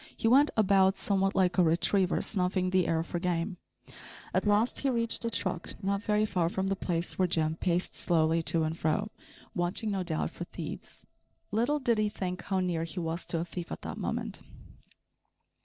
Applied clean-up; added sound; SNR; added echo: neural separator model SepFormer DNS4.